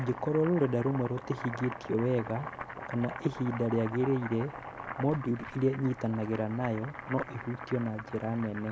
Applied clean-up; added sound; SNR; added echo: none; Boiling; 11 dB; none.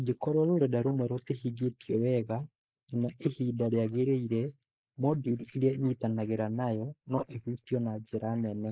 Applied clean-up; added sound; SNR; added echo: neural mask model Resemble Enhance denoiser.